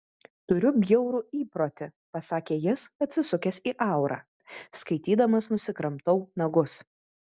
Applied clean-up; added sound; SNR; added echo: none; none; none; none.